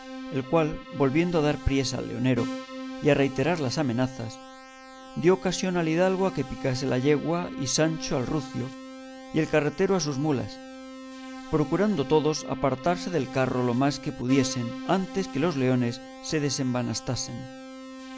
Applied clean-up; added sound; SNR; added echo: none; Keyboard (musical); 13 dB; none.